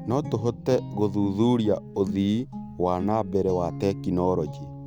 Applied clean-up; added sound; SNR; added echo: none; Guitar; 10 dB; none.